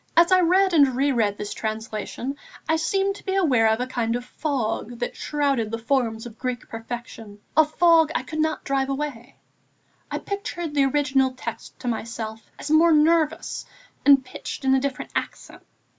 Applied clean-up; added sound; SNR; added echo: none; none; none; none.